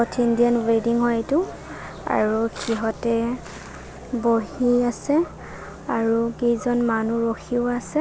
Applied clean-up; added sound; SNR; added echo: none; none; none; none.